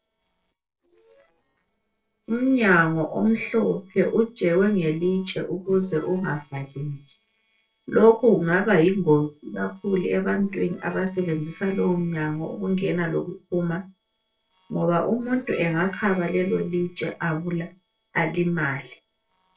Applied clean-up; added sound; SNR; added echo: neural separator model SepFormer DNS4.